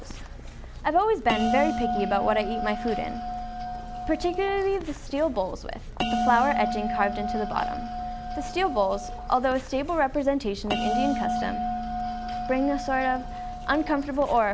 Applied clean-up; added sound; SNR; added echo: none; Bell; 4 dB; none.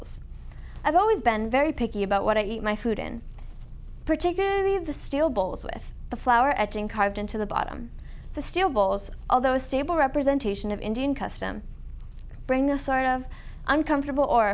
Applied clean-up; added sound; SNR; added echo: none; none; none; none.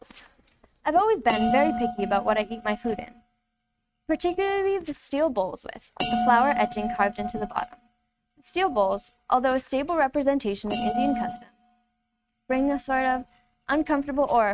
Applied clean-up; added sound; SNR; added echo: neural mask model RNNoise.